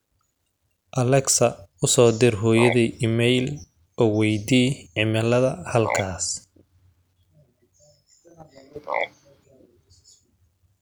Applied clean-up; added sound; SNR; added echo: none; Frog; 11 dB; none.